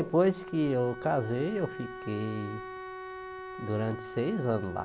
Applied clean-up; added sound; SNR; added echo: none; Wind instrument, woodwind instrument; 11 dB; none.